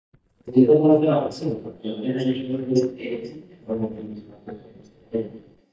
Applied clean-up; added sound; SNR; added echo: neural mask model DeepFilterNet 3.